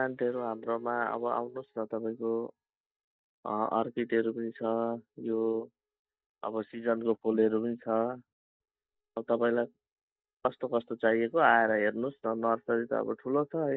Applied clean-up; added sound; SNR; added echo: neural mask model DeepFilterNet 3.